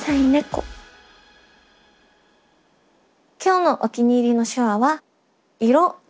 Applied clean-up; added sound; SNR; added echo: none; none; none; none.